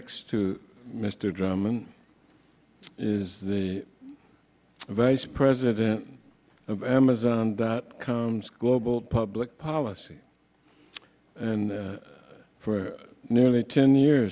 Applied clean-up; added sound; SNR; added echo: none; none; none; none.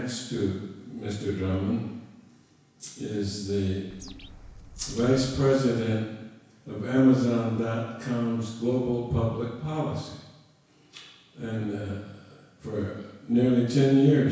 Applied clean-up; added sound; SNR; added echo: none; Bird; 17 dB; reverberation time 1.1 s.